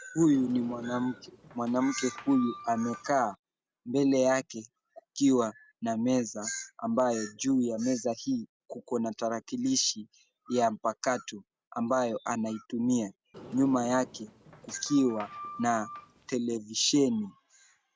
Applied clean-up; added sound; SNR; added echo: none; Sliding door; 16 dB; none.